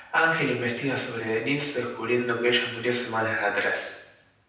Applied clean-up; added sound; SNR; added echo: none; none; none; reverberation time 0.9 s.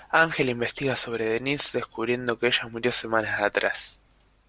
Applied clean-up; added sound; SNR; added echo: none; none; none; none.